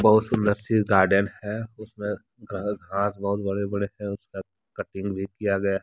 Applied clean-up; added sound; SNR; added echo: none; none; none; none.